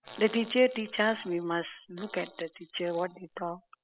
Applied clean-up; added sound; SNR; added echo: classical method spectral subtraction.